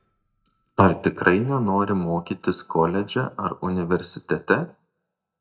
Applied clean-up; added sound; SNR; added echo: neural mask model DeepFilterNet 3.